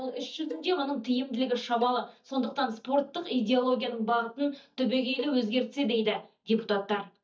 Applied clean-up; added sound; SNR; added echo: neural mask model DeepFilterNet 3.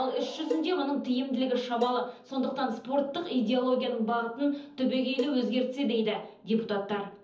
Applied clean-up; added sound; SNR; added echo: none; Cowbell; 11 dB; reverberation time 0.7 s.